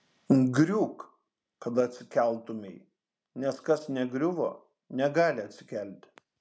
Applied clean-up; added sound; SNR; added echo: none; none; none; none.